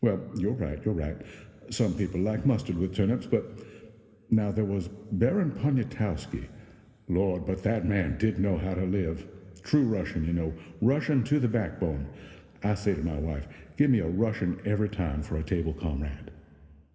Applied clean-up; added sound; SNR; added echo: none; none; none; reverberation time 2.1 s.